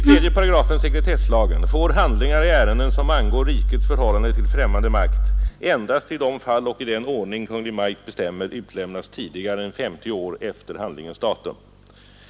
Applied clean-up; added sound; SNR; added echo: none; Wind instrument, woodwind instrument; -1 dB; none.